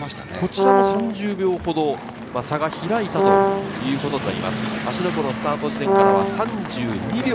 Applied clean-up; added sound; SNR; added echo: none; Brass instrument; -5 dB; none.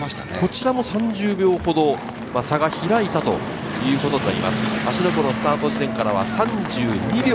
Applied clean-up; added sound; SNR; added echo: none; none; none; none.